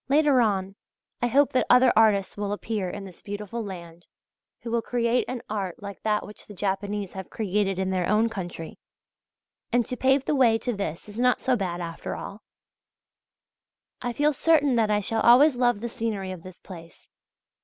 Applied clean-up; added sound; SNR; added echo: none; none; none; none.